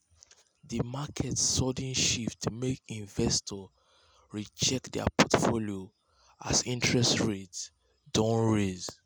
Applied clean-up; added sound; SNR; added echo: none; none; none; none.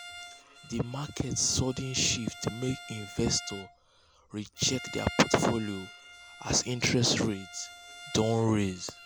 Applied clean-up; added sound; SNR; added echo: none; Bowed string instrument; 16 dB; none.